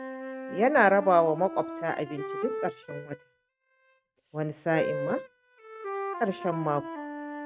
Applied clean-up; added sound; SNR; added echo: neural mask model RNNoise.